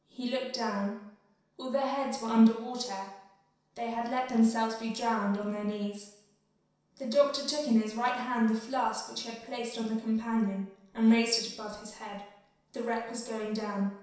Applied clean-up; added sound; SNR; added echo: none; none; none; reverberation time 0.7 s.